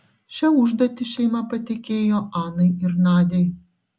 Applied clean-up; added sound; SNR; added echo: none; none; none; none.